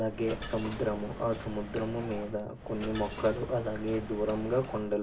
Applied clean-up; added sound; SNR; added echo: none; Coin (dropping); 10 dB; reverberation time 0.2 s.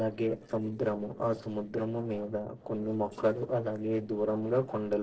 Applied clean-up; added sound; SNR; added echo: neural separator model SepFormer DNS4.